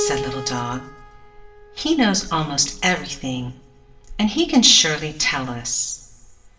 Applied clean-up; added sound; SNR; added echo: none; Keyboard (musical); 14 dB; reverberation time 0.6 s.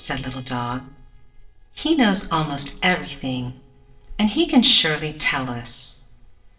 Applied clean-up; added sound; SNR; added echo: neural separator model SepFormer DNS4.